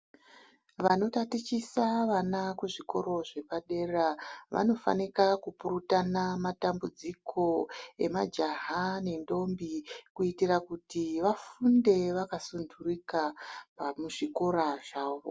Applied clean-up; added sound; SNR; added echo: none; none; none; none.